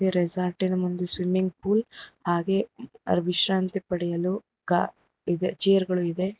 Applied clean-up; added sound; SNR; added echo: none; none; none; none.